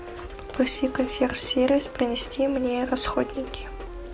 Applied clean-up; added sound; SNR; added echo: none; Wind instrument, woodwind instrument + Run; 14 dB; none.